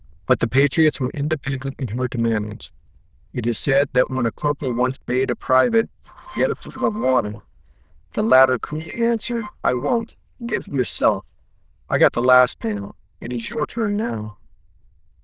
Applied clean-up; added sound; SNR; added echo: neural diffusion model UNIVERSE++.